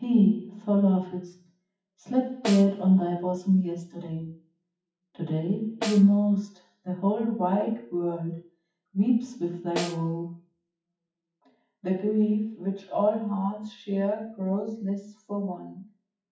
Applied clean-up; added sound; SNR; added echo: classical method WPE with log-MMSE.